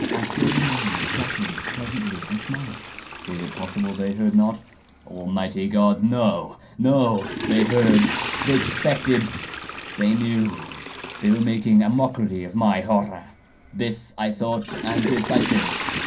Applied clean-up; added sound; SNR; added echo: none; Toilet flush / Water; 6 dB; reverberation time 0.3 s.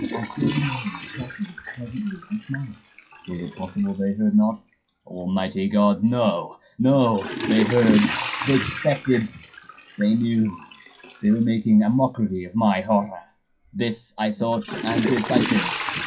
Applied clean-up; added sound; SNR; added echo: classical method WPE with log-MMSE.